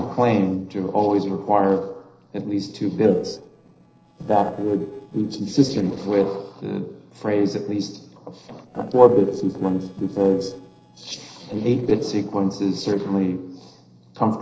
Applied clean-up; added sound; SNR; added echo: neural separator model SepFormer DNS4.